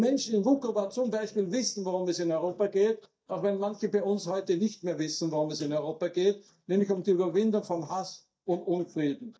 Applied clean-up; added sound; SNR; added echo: neural mask model DeepFilterNet 3.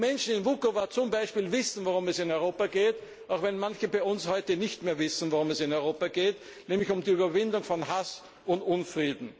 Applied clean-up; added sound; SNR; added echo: none; none; none; none.